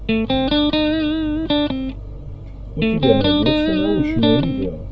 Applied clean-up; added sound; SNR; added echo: none; Electric guitar; -4 dB; reverberation time 0.2 s.